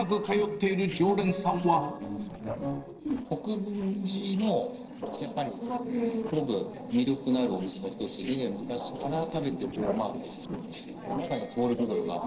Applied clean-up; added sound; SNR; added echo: neural separator model SepFormer DNS4.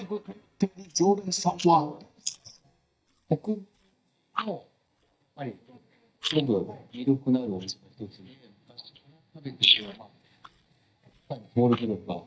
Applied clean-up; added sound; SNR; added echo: neural mask model DeepFilterNet 3.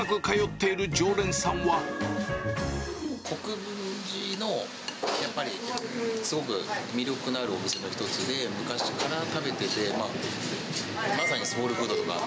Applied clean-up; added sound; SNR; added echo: none; none; none; none.